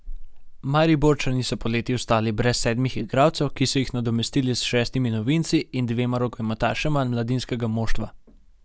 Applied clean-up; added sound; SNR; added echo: none; none; none; none.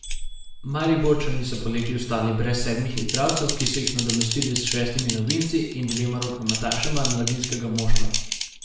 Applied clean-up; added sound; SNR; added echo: none; Typing; 8 dB; reverberation time 0.6 s.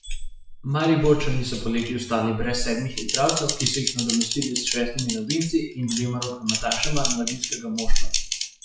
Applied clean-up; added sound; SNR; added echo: classical method WPE with log-MMSE.